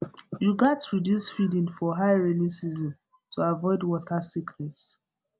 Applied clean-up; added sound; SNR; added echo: none; none; none; none.